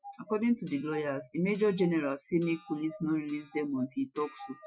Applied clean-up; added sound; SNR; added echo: classical method Wiener filter.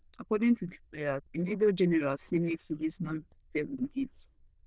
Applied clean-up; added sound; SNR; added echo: neural diffusion model UNIVERSE++.